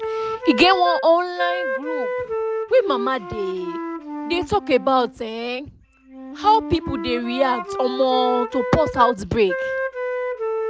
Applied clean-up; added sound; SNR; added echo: none; Wind instrument, woodwind instrument; 6 dB; none.